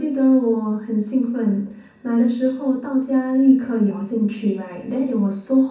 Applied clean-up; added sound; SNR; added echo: none; none; none; reverberation time 0.6 s.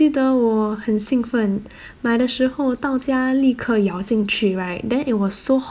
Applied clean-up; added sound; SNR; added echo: none; none; none; none.